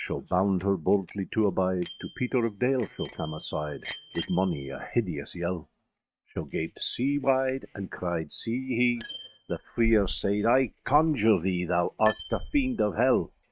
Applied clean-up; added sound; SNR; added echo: neural mask model RNNoise.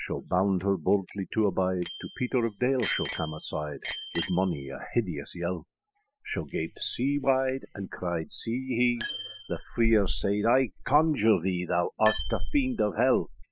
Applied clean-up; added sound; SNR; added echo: classical method spectral subtraction.